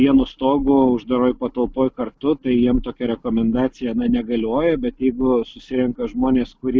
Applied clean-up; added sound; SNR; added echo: none; none; none; none.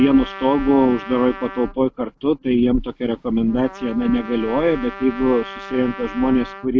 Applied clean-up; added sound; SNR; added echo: none; Trumpet; 16 dB; none.